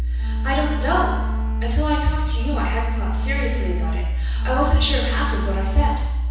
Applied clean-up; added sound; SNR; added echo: none; Bowed string instrument; 15 dB; reverberation time 1.1 s.